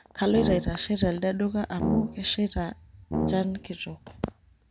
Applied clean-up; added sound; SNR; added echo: none; Brass instrument; 5 dB; none.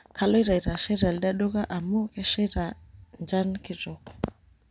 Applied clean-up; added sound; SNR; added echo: none; none; none; none.